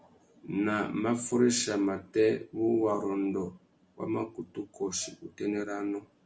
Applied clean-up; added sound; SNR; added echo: none; none; none; none.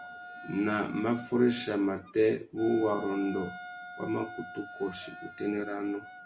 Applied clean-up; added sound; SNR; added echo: none; Wind instrument, woodwind instrument; 14 dB; none.